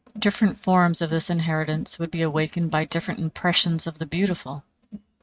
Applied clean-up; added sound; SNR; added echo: neural mask model RNNoise.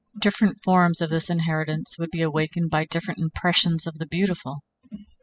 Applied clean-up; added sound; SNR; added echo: classical method spectral subtraction.